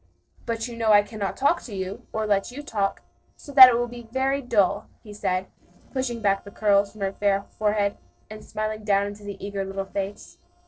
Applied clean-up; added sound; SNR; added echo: neural separator model SepFormer DNS4.